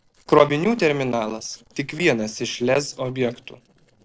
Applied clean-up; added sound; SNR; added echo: neural separator model SepFormer DNS4.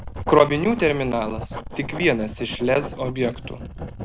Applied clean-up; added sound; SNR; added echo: none; Writing; 11 dB; none.